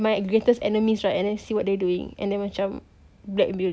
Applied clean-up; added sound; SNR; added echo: none; none; none; none.